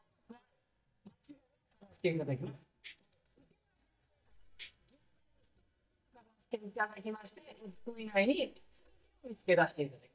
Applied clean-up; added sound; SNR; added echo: neural mask model DeepFilterNet 3.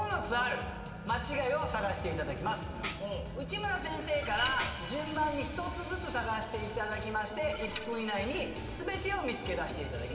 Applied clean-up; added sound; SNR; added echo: none; Tambourine; -5 dB; reverberation time 2.7 s.